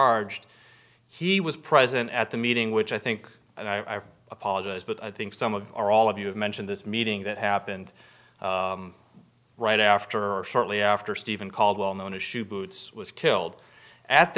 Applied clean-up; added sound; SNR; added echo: none; none; none; none.